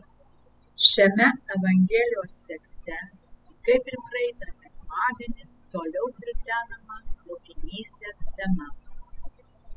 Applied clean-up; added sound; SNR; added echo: classical method spectral subtraction.